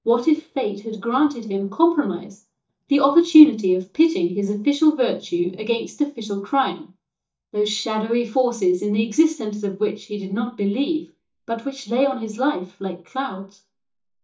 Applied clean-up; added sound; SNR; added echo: neural mask model DeepFilterNet 3.